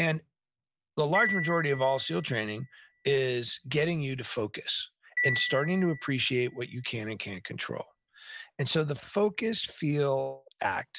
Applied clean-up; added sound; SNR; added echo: none; Marimba, xylophone; 8 dB; none.